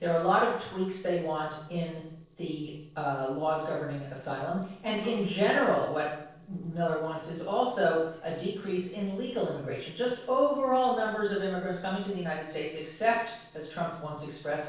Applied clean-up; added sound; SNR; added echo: neural separator model SepFormer DNS4.